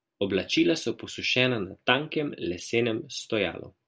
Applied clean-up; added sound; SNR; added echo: none; none; none; none.